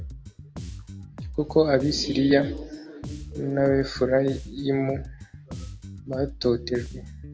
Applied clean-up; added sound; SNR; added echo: none; Bass guitar; 12 dB; none.